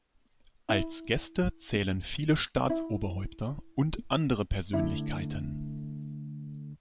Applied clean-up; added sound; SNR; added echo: none; Bowed string instrument + Electric guitar / Strum; 6 dB; none.